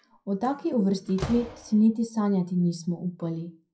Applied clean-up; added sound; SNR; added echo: classical method WPE with log-MMSE.